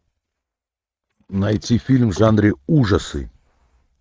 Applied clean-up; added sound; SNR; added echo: neural mask model RNNoise.